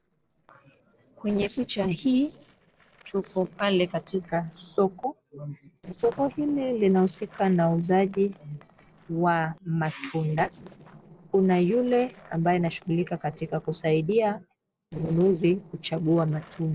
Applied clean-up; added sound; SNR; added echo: neural separator model SepFormer DNS4.